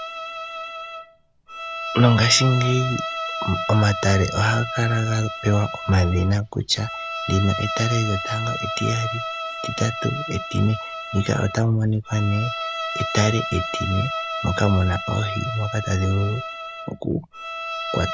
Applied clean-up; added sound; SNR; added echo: none; Bowed string instrument; 7 dB; none.